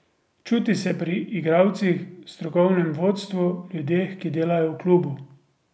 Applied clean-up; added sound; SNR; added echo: none; none; none; none.